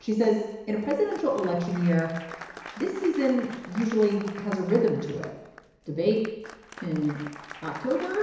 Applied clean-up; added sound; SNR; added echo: none; Applause; 16 dB; reverberation time 1.0 s.